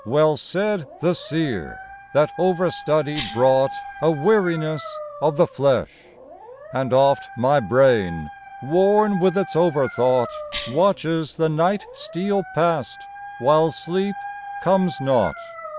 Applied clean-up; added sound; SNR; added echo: none; Cough + Dog; 15 dB; none.